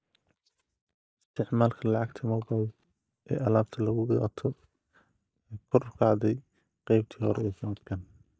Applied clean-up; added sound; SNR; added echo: neural mask model DeepFilterNet 3.